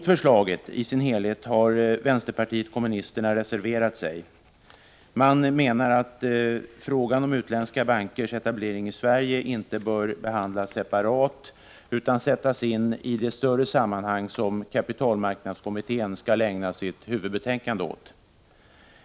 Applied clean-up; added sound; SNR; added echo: none; none; none; none.